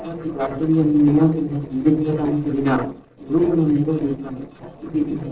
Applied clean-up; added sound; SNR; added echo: neural separator model SepFormer DNS4.